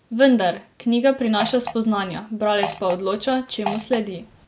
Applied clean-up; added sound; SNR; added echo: none; Fart; 11 dB; none.